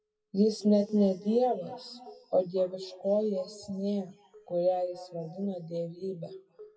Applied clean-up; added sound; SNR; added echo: classical method WPE with log-MMSE.